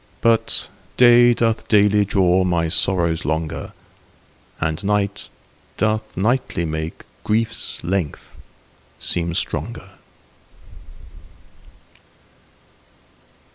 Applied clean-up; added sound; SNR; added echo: none; none; none; none.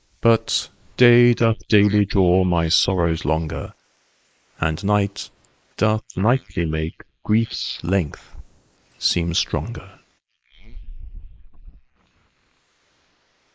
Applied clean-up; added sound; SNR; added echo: neural mask model Resemble Enhance denoiser.